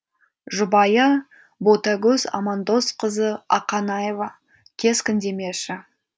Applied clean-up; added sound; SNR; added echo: none; none; none; none.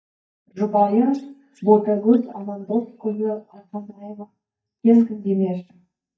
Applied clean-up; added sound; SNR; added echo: neural mask model DeepFilterNet 3.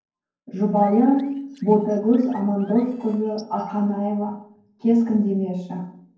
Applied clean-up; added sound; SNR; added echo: neural separator model SepFormer DNS4.